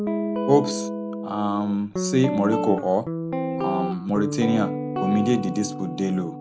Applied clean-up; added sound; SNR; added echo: none; Guitar; 3 dB; none.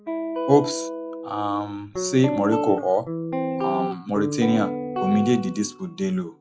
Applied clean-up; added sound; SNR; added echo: classical method log-MMSE.